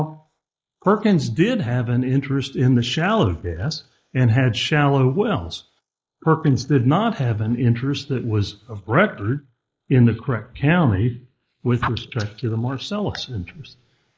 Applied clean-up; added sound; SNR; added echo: neural mask model Resemble Enhance denoiser.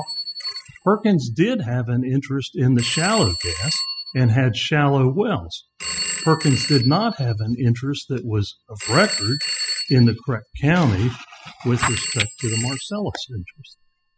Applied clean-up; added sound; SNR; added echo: classical method spectral subtraction.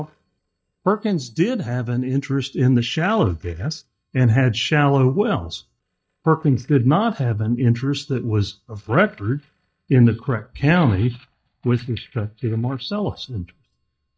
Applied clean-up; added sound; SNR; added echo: neural mask model DeepFilterNet 3.